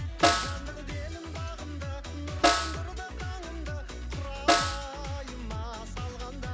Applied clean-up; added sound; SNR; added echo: none; Snare drum; -4 dB; none.